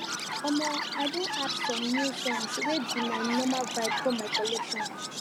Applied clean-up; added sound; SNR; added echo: none; Chirp, tweet; 0 dB; none.